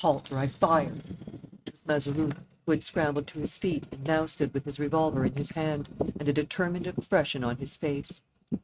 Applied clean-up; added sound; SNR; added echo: neural mask model RNNoise.